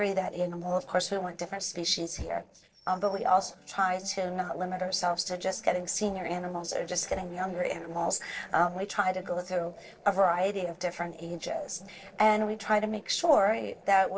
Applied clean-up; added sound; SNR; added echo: neural separator model SepFormer DNS4.